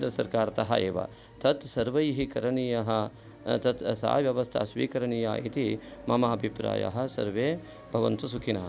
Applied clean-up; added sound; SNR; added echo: none; none; none; none.